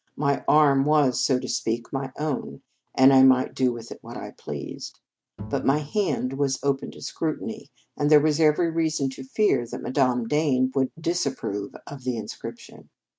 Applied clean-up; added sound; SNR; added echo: neural mask model RNNoise.